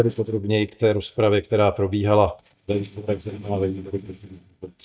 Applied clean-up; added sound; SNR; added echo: neural mask model DeepFilterNet 3.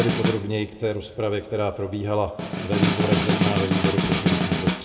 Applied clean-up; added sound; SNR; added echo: none; Snare drum; -2 dB; reverberation time 1.3 s.